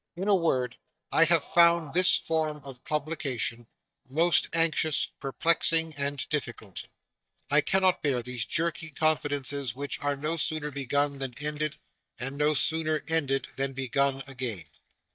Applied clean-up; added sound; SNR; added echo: neural mask model DeepFilterNet 3.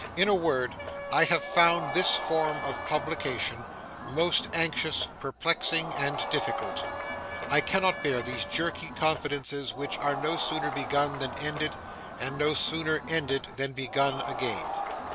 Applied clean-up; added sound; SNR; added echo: none; Wind instrument, woodwind instrument + Crowd; 6 dB; none.